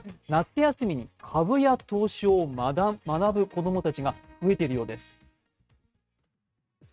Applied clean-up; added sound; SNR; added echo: neural mask model RNNoise.